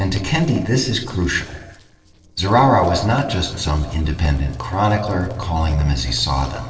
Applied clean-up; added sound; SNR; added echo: neural separator model SepFormer DNS4.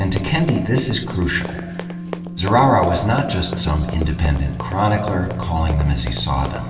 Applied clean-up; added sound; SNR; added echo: none; Run; 16 dB; reverberation time 2.6 s.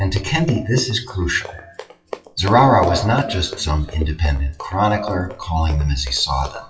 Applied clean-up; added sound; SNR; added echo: classical method WPE with log-MMSE.